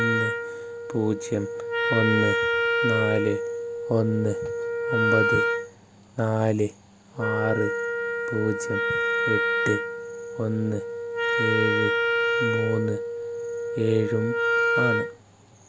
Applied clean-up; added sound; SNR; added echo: none; Wind instrument, woodwind instrument; -2 dB; none.